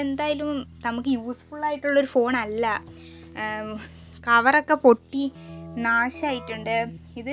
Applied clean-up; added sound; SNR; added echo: none; Keyboard (musical); 19 dB; none.